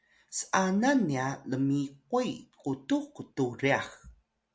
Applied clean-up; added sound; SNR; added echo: none; none; none; none.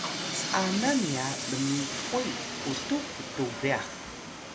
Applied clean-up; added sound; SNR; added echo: none; Train; 3 dB; none.